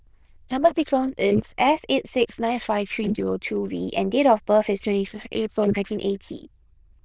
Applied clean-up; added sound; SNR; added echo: neural diffusion model UNIVERSE++.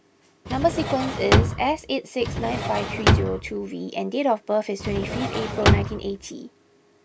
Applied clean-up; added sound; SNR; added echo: none; Drawer open or close; -3 dB; none.